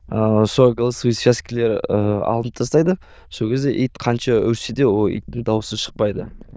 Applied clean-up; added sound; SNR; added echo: neural diffusion model UNIVERSE++.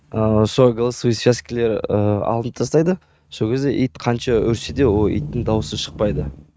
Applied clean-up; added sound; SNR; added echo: neural mask model RNNoise.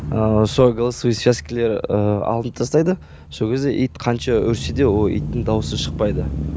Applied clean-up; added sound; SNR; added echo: none; Engine starting / Accelerating, revving, vroom / Motor vehicle (road); 9 dB; none.